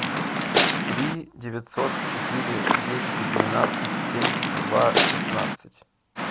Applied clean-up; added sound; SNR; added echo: none; Waves, surf / Wind; -4 dB; none.